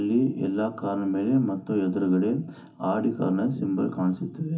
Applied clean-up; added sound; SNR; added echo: none; none; none; reverberation time 0.3 s.